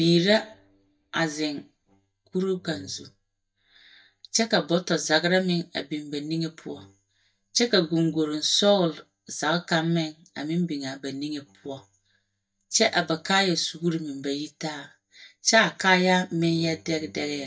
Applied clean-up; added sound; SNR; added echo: neural mask model DeepFilterNet 3.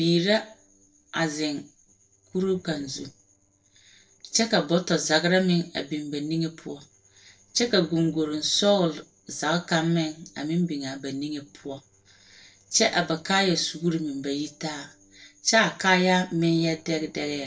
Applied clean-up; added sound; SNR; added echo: neural separator model SepFormer DNS4.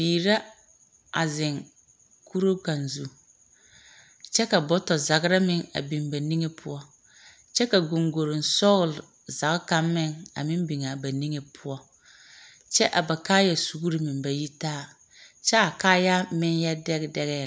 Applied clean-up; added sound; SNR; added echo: none; none; none; none.